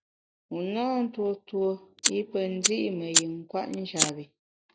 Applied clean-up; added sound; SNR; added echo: none; Fire; -1 dB; none.